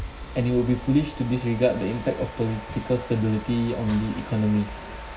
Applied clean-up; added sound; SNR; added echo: none; Mechanisms; 12 dB; reverberation time 0.4 s.